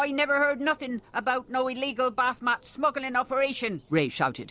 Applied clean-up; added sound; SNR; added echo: none; none; none; none.